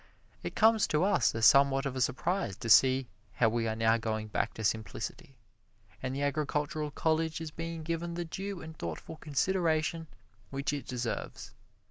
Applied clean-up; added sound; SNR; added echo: none; none; none; none.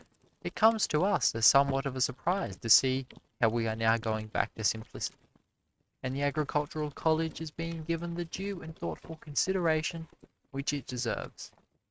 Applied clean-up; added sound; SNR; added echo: neural mask model RNNoise.